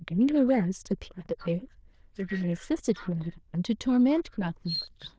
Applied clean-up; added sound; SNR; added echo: neural diffusion model UNIVERSE++.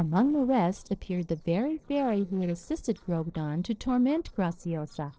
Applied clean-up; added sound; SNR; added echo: neural separator model SepFormer DNS4.